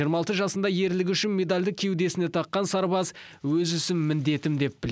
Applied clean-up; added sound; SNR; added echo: none; none; none; none.